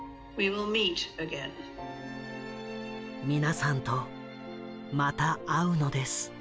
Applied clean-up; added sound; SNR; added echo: none; none; none; none.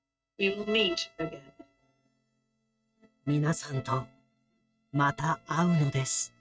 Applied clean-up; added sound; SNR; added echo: neural mask model RNNoise.